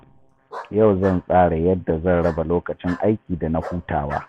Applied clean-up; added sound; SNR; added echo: none; Bark; 19 dB; none.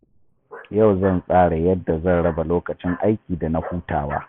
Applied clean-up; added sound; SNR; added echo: neural mask model Resemble Enhance denoiser.